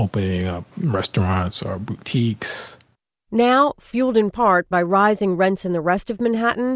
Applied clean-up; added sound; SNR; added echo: none; none; none; none.